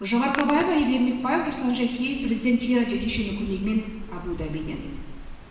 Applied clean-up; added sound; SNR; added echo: none; Hands; 15 dB; reverberation time 1.2 s.